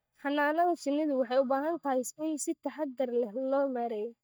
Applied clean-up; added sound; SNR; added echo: neural mask model DeepFilterNet 3.